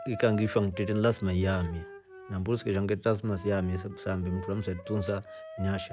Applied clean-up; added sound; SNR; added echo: none; Wind instrument, woodwind instrument; 15 dB; none.